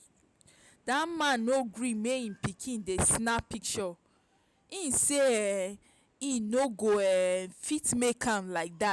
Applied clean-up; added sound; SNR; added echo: none; none; none; none.